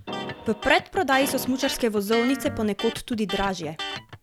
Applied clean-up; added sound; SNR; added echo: none; Keyboard (musical) + Electric guitar; 9 dB; none.